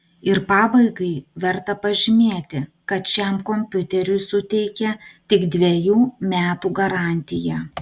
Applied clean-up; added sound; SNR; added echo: none; none; none; none.